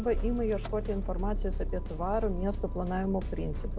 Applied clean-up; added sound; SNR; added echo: none; Idling / Engine starting / Door / Car; 1 dB; none.